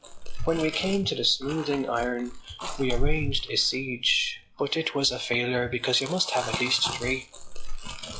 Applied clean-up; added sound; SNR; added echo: classical method log-MMSE.